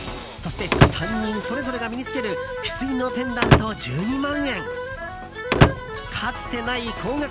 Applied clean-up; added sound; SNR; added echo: none; Slam / Wood; -4 dB; none.